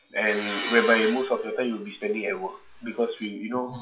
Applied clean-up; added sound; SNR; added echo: classical method WPE with log-MMSE.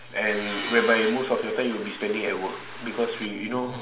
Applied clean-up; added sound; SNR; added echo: none; Tools; 10 dB; reverberation time 1.5 s.